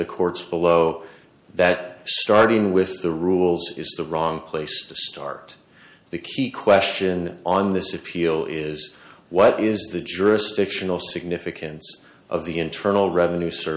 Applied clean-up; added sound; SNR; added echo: none; none; none; none.